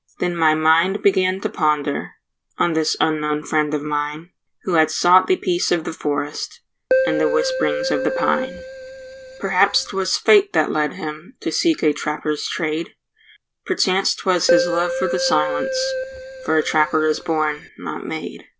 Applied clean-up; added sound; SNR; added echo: none; Keyboard (musical); 3 dB; none.